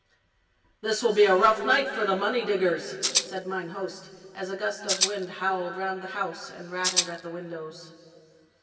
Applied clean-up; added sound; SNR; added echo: none; Rattle (instrument); -1 dB; reverberation time 2.4 s.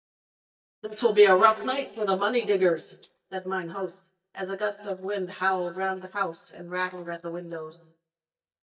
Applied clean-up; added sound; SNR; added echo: neural mask model DeepFilterNet 3.